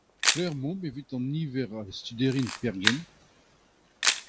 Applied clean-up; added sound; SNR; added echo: none; Camera; 1 dB; none.